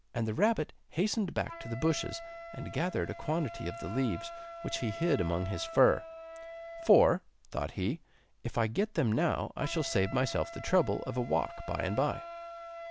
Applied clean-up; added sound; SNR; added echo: none; Wind instrument, woodwind instrument; 14 dB; none.